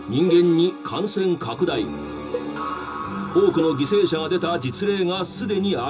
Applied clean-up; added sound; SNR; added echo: none; Cowbell; 15 dB; reverberation time 0.2 s.